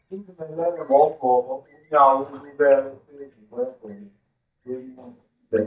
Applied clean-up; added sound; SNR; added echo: neural mask model DeepFilterNet 3.